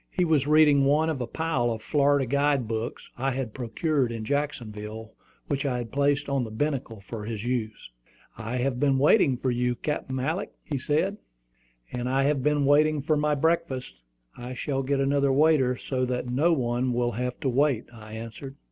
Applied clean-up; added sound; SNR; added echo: none; none; none; none.